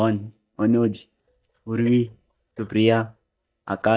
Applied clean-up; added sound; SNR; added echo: neural mask model DeepFilterNet 3.